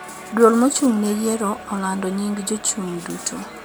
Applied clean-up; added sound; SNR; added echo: none; Crowd; 18 dB; none.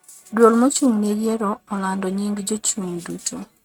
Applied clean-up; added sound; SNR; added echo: neural mask model RNNoise.